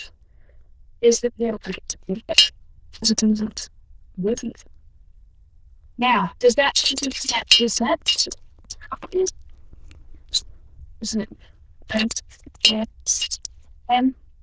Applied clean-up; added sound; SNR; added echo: neural diffusion model UNIVERSE++.